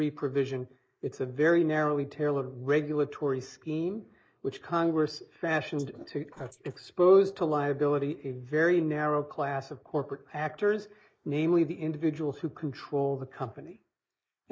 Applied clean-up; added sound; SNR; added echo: neural mask model Resemble Enhance denoiser.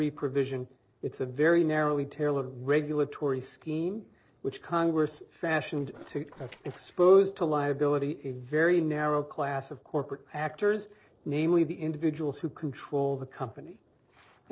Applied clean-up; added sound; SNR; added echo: neural separator model SepFormer DNS4.